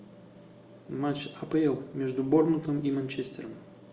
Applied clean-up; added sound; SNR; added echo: none; none; none; none.